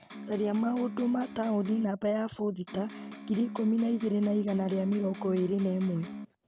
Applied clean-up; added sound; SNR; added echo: none; Electric guitar; 13 dB; none.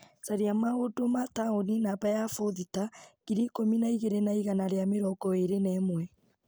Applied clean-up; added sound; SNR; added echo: none; none; none; none.